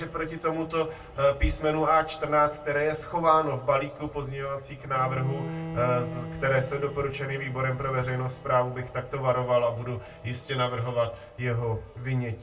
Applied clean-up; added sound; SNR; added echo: none; Bowed string instrument; 16 dB; reverberation time 0.2 s.